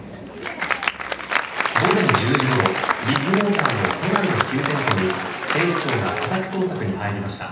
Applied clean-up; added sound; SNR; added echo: none; Applause; 0 dB; reverberation time 0.9 s.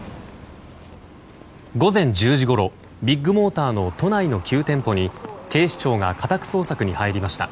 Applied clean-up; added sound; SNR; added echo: none; none; none; none.